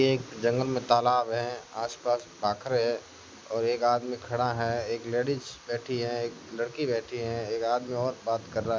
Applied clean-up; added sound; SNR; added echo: none; none; none; none.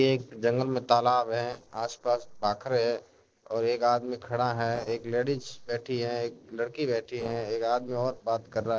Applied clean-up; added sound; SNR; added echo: neural separator model SepFormer DNS4.